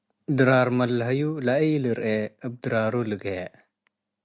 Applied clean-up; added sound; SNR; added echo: none; none; none; none.